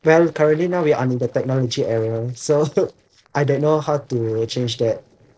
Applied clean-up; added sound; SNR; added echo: neural separator model SepFormer DNS4.